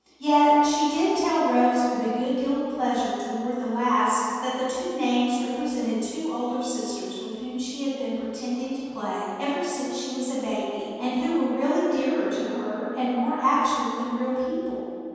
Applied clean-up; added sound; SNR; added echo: none; none; none; reverberation time 2.1 s.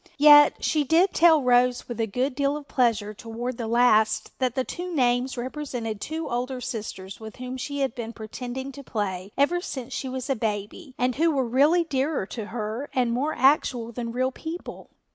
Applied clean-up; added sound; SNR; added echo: none; none; none; none.